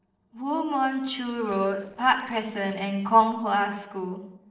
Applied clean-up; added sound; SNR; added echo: neural separator model SepFormer DNS4.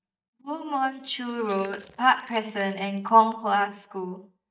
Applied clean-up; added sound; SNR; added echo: neural mask model DeepFilterNet 3.